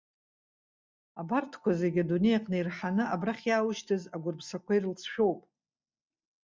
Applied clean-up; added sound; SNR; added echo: neural mask model DeepFilterNet 3.